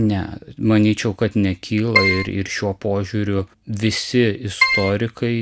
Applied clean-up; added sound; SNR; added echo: none; Keyboard (musical); -2 dB; none.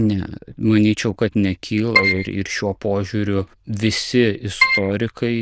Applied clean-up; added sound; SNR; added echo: neural diffusion model UNIVERSE++.